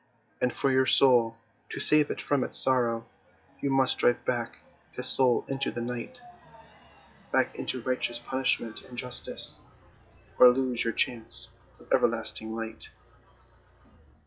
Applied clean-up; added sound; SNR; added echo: classical method log-MMSE.